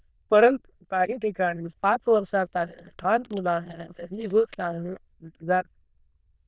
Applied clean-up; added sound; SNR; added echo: neural diffusion model UNIVERSE++.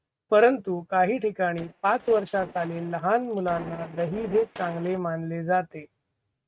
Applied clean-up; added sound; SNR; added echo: neural mask model RNNoise.